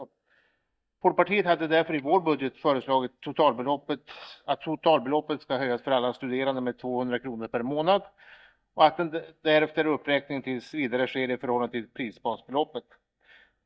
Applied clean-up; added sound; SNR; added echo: neural mask model DeepFilterNet 3.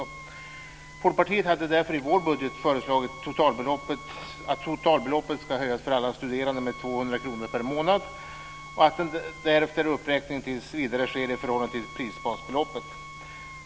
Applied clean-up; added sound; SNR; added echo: none; Wind instrument, woodwind instrument; 17 dB; none.